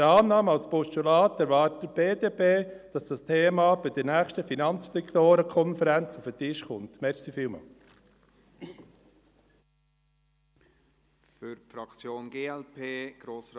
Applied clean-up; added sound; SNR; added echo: none; none; none; none.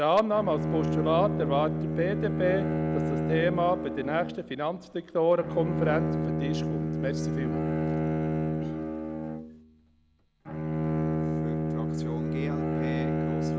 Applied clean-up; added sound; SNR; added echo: none; Bowed string instrument; -1 dB; none.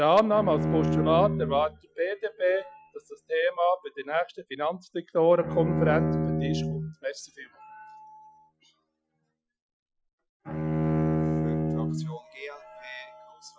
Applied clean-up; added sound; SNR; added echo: classical method Wiener filter.